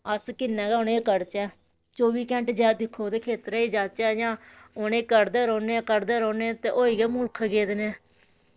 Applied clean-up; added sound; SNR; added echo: neural separator model SepFormer DNS4.